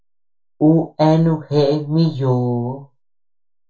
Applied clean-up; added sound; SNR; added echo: none; none; none; reverberation time 0.3 s.